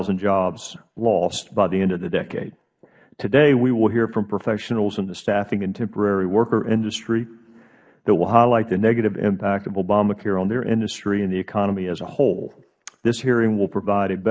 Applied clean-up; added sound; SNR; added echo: neural mask model Resemble Enhance denoiser.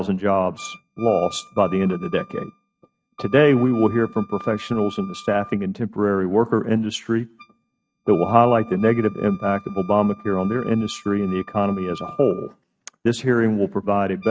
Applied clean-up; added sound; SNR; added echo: neural mask model RNNoise.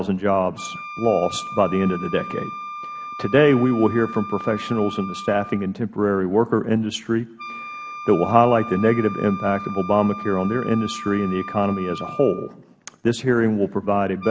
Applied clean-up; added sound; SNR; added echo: none; Wind instrument, woodwind instrument; 13 dB; none.